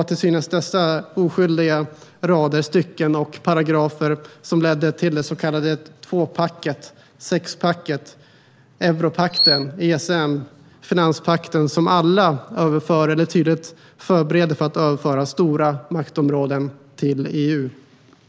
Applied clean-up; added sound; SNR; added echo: neural mask model Resemble Enhance denoiser.